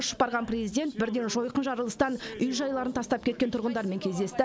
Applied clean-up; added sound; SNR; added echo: none; none; none; none.